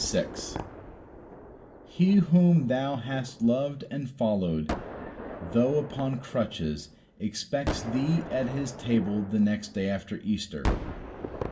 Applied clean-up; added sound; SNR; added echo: none; Gunshot, gunfire; 10 dB; reverberation time 0.3 s.